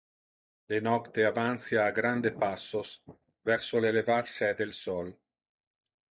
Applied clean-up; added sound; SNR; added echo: neural mask model DeepFilterNet 3.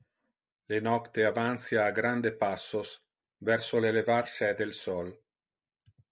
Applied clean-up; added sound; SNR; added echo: none; none; none; none.